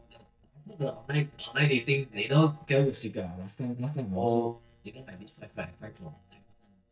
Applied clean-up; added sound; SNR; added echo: neural mask model DeepFilterNet 3.